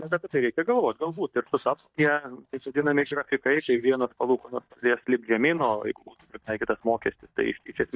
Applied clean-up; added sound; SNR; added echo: neural mask model DeepFilterNet 3.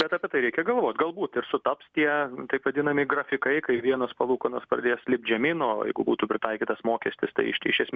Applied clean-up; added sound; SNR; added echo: none; none; none; none.